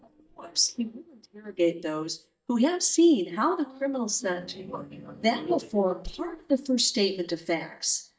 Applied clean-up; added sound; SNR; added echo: neural mask model DeepFilterNet 3.